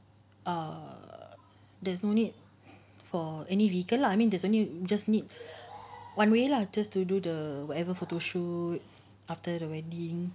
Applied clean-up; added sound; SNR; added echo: none; none; none; none.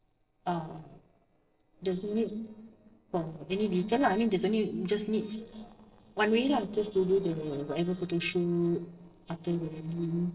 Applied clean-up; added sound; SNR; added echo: neural separator model SepFormer DNS4.